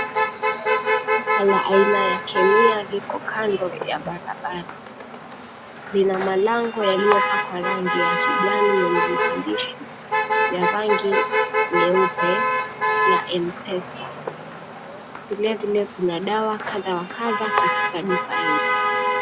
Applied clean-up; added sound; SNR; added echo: none; Motor vehicle (road); -1 dB; none.